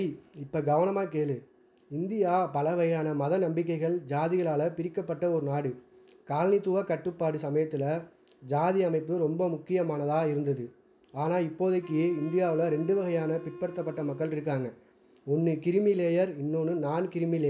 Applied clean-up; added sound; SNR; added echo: none; Wind instrument, woodwind instrument; 16 dB; none.